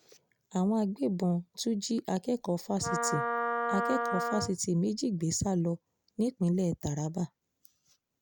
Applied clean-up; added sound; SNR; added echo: none; Wind instrument, woodwind instrument; 2 dB; none.